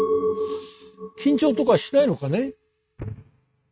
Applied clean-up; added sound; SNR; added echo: neural mask model RNNoise.